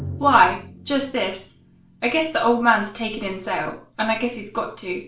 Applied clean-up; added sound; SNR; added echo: none; Drum; 19 dB; reverberation time 0.4 s.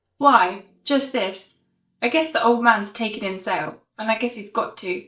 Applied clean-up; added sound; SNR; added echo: neural mask model DeepFilterNet 3.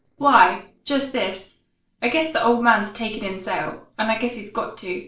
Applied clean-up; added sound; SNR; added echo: neural separator model SepFormer DNS4.